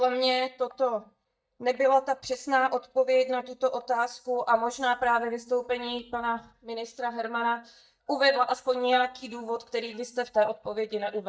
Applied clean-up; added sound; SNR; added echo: neural mask model DeepFilterNet 3.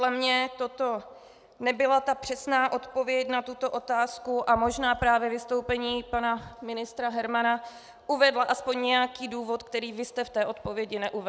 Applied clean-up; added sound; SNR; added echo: none; none; none; none.